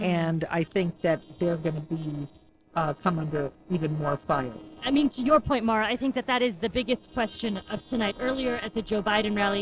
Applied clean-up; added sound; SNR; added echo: neural separator model SepFormer DNS4.